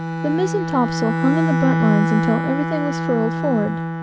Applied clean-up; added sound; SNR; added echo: none; Bowed string instrument; 0 dB; none.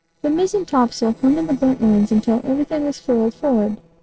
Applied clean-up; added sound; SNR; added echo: neural separator model SepFormer DNS4.